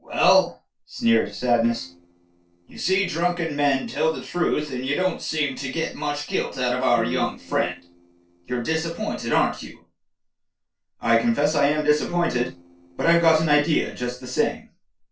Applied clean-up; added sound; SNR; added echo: neural separator model SepFormer DNS4.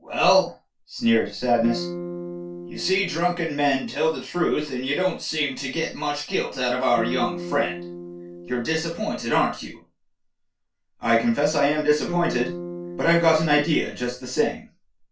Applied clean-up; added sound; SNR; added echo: none; Electric guitar / Strum; 9 dB; reverberation time 0.2 s.